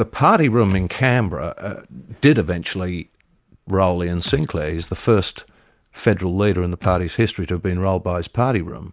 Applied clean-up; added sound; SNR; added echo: none; Thump, thud; 19 dB; none.